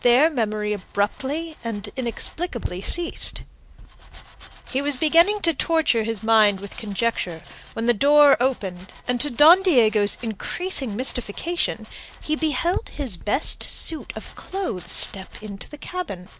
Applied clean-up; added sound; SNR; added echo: none; Domestic sounds, home sounds; 16 dB; none.